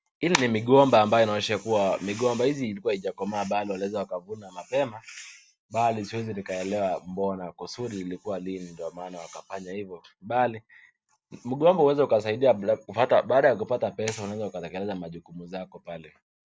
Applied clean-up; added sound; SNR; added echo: none; none; none; none.